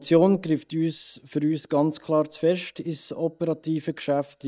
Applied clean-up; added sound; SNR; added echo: neural mask model DeepFilterNet 3.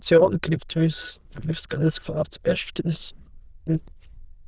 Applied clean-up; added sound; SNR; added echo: neural diffusion model UNIVERSE++.